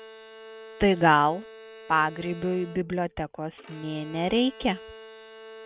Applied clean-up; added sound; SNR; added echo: none; Bowed string instrument; 18 dB; none.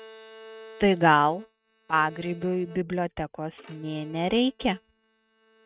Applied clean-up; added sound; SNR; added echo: neural mask model RNNoise.